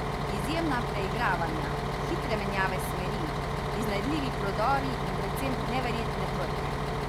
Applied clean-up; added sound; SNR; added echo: none; Bus; -3 dB; none.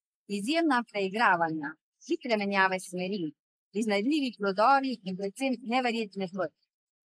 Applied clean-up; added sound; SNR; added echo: neural mask model Resemble Enhance denoiser.